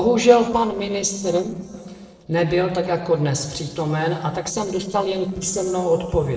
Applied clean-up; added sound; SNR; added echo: neural separator model SepFormer DNS4.